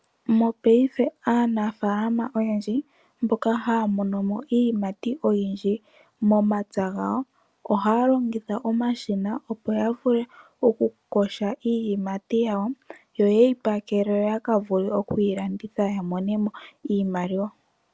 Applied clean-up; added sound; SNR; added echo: none; none; none; none.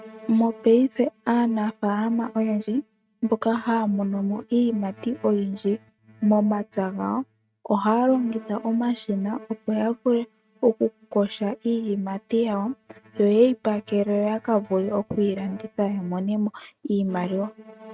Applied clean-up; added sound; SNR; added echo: neural mask model RNNoise.